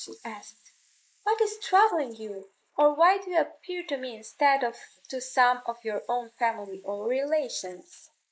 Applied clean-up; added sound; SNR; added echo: neural mask model Resemble Enhance denoiser.